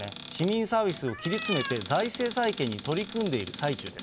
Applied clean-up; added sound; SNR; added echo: none; Cat + Cupboard open or close; 6 dB; none.